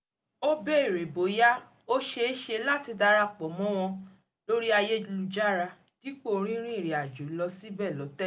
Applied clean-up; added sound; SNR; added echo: none; none; none; none.